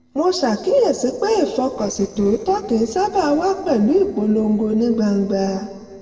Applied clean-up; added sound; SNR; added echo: neural separator model SepFormer DNS4.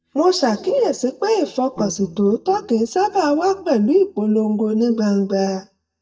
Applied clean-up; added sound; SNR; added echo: neural mask model DeepFilterNet 3.